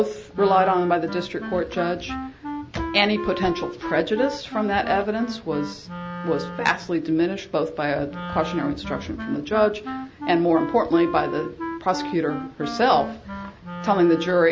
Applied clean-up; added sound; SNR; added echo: none; Wind instrument, woodwind instrument; 10 dB; none.